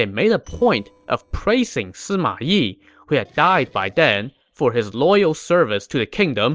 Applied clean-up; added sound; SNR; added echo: neural separator model SepFormer DNS4.